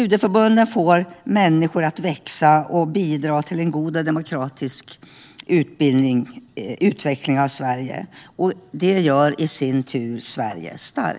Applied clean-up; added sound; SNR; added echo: none; none; none; none.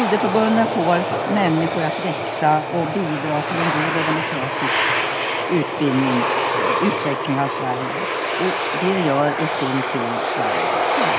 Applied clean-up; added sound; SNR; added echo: none; Aircraft; 0 dB; none.